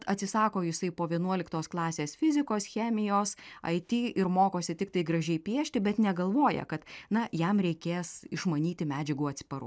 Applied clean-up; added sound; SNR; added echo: none; none; none; none.